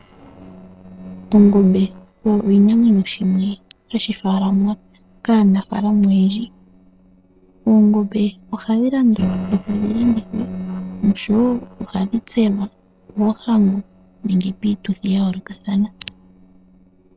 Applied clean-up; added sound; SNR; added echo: neural separator model SepFormer DNS4.